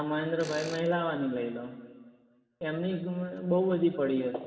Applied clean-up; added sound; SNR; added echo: none; Tools; 19 dB; reverberation time 1.9 s.